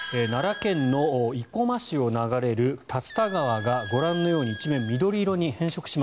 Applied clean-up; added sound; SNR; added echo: none; Squeak; 16 dB; none.